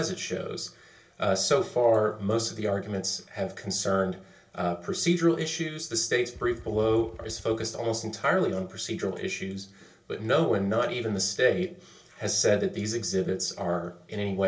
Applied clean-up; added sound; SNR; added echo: none; Motorcycle / Engine; 19 dB; reverberation time 0.2 s.